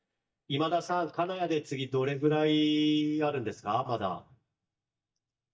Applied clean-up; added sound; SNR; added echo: neural mask model DeepFilterNet 3.